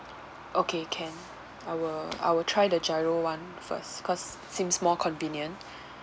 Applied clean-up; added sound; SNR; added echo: none; none; none; none.